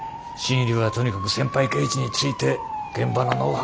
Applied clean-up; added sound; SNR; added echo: none; none; none; none.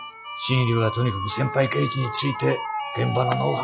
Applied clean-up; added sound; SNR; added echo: classical method log-MMSE.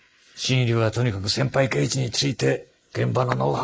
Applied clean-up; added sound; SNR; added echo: neural mask model Resemble Enhance denoiser.